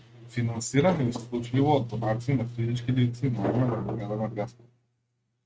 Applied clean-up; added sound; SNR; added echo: neural mask model RNNoise.